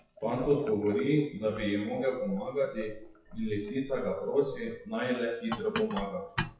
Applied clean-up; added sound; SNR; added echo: classical method WPE with log-MMSE.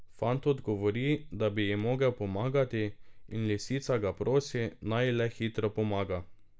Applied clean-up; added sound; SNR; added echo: none; none; none; none.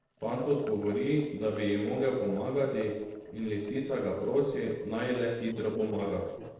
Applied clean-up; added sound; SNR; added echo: neural separator model SepFormer DNS4.